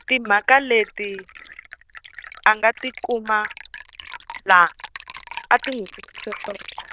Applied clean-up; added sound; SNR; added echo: neural diffusion model UNIVERSE++.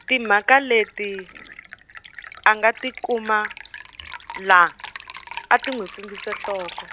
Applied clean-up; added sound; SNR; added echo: none; Liquid; 15 dB; none.